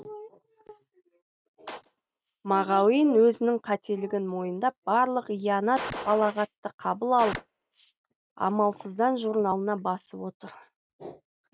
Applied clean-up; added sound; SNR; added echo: neural mask model RNNoise.